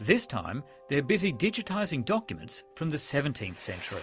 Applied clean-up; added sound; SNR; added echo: none; none; none; none.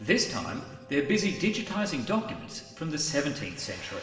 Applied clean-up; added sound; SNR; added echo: none; none; none; reverberation time 1.3 s.